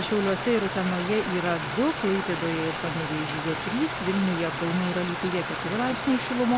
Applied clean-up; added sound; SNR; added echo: none; Stream; 5 dB; none.